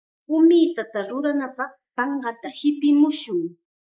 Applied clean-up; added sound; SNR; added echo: neural mask model Resemble Enhance denoiser.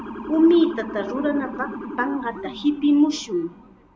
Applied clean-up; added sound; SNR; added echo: none; Motor vehicle (road) / Siren; 12 dB; none.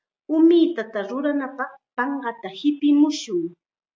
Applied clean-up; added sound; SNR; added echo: none; none; none; none.